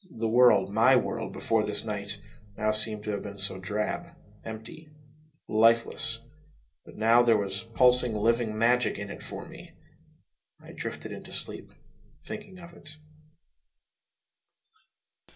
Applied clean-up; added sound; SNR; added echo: none; none; none; reverberation time 0.2 s.